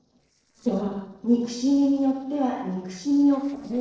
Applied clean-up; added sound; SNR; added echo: neural separator model SepFormer DNS4.